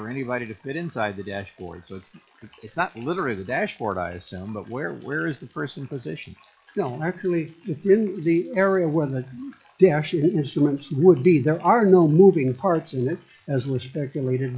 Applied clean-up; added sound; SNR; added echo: classical method log-MMSE.